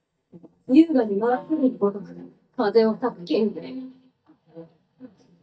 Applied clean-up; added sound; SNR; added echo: neural mask model DeepFilterNet 3.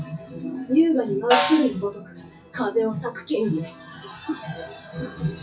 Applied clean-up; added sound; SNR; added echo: classical method WPE with log-MMSE.